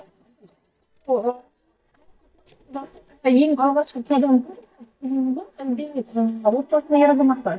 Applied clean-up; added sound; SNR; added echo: neural mask model DeepFilterNet 3.